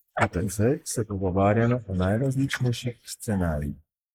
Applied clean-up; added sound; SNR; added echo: neural mask model Resemble Enhance denoiser.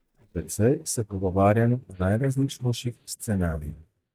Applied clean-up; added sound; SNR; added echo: neural mask model DeepFilterNet 3.